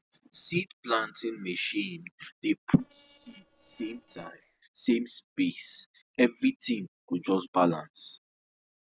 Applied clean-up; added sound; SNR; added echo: neural separator model SepFormer DNS4.